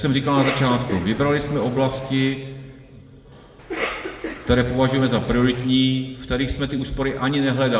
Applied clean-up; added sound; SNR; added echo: none; Cough; 11 dB; reverberation time 1.6 s.